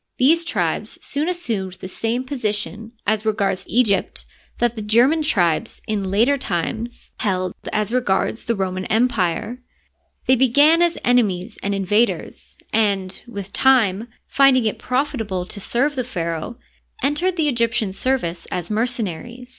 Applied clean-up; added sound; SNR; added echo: none; none; none; none.